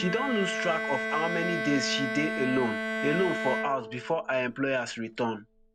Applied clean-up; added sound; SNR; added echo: none; Bowed string instrument; 3 dB; none.